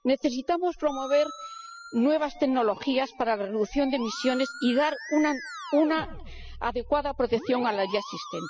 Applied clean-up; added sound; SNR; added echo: classical method spectral subtraction.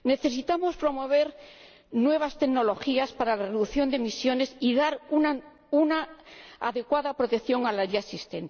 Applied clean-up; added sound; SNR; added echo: none; none; none; none.